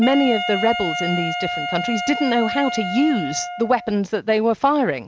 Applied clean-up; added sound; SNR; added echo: none; Wind instrument, woodwind instrument; 6 dB; none.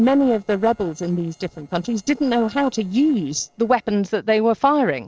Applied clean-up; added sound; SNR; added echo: neural separator model SepFormer DNS4.